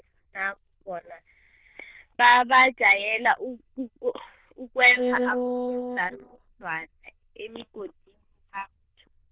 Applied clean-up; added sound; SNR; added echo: neural diffusion model UNIVERSE++.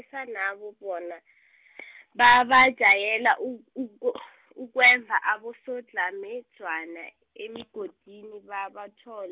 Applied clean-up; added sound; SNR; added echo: none; none; none; none.